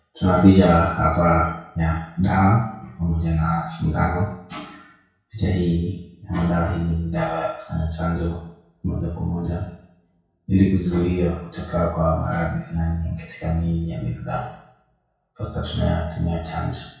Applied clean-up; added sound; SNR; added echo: none; none; none; reverberation time 0.6 s.